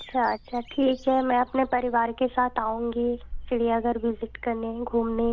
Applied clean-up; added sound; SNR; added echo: none; Bird vocalization, bird call, bird song; 16 dB; none.